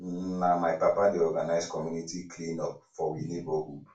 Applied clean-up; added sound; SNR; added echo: none; none; none; reverberation time 0.2 s.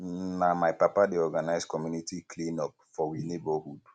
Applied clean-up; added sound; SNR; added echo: none; none; none; none.